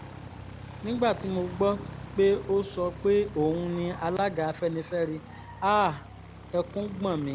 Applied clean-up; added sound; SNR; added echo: none; Aircraft; 14 dB; none.